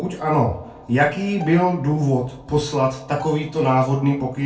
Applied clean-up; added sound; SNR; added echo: none; Bowed string instrument; 19 dB; reverberation time 0.2 s.